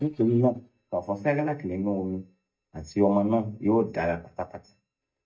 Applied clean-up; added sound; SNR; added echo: neural mask model DeepFilterNet 3.